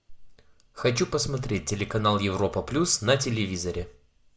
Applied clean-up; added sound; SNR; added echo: none; none; none; none.